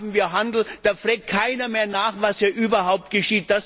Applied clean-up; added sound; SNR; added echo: none; none; none; none.